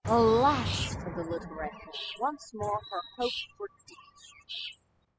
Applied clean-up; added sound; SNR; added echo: classical method spectral subtraction.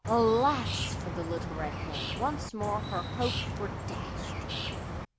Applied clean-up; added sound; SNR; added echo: none; Bird; 2 dB; none.